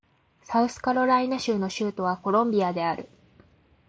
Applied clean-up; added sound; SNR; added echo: none; none; none; none.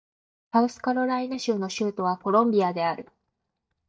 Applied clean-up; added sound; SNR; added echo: neural mask model DeepFilterNet 3.